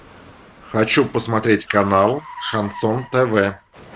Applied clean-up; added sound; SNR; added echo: none; Car; 19 dB; none.